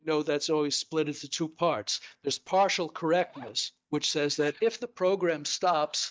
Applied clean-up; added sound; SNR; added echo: neural mask model DeepFilterNet 3.